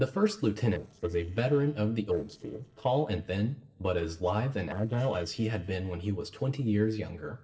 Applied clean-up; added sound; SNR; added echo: neural separator model SepFormer DNS4.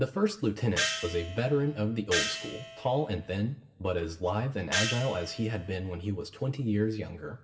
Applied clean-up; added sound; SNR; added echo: none; Gong; 5 dB; reverberation time 0.9 s.